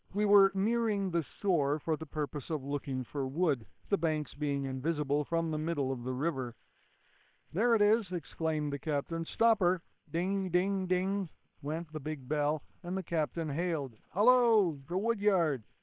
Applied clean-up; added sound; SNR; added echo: neural separator model SepFormer WHAM!.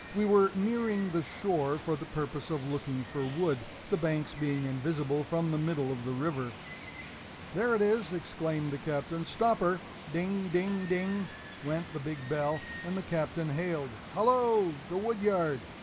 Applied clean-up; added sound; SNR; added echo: none; Water; 14 dB; none.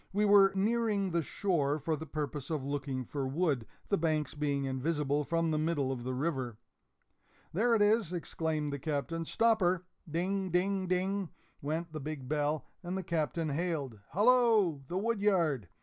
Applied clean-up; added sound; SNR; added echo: none; none; none; none.